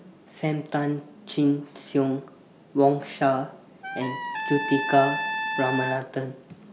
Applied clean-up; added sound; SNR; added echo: none; Trumpet; 5 dB; none.